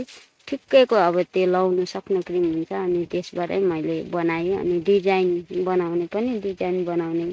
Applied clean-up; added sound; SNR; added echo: neural mask model RNNoise.